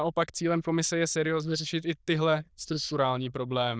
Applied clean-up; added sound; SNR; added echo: neural diffusion model UNIVERSE++.